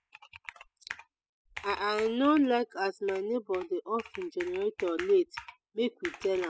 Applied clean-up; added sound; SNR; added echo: classical method spectral subtraction.